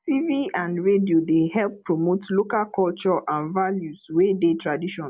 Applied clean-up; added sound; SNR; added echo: none; none; none; none.